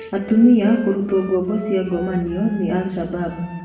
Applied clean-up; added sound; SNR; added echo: none; Wind instrument, woodwind instrument; 19 dB; reverberation time 1.0 s.